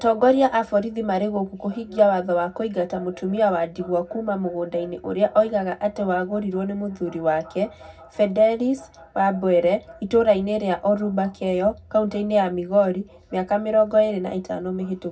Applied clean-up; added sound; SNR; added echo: none; none; none; reverberation time 0.4 s.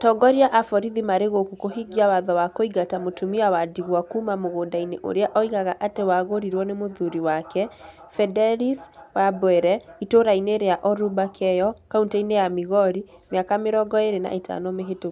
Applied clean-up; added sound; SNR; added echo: none; none; none; none.